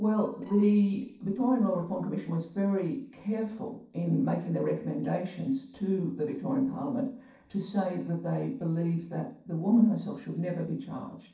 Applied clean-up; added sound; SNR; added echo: neural separator model SepFormer DNS4.